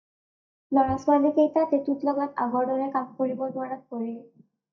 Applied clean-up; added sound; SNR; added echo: neural mask model DeepFilterNet 3.